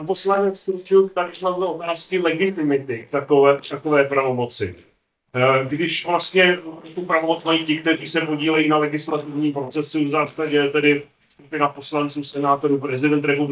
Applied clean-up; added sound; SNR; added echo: neural mask model DeepFilterNet 3.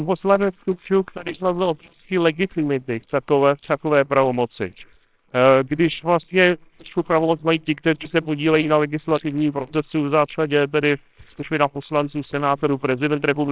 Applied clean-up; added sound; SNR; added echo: neural separator model SepFormer WHAMR!.